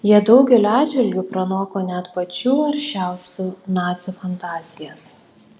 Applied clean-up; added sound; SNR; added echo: none; none; none; none.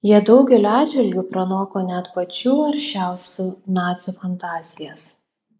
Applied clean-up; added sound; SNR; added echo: neural mask model Resemble Enhance denoiser.